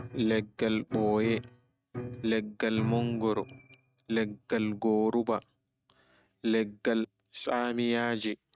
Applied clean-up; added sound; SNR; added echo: neural mask model RNNoise.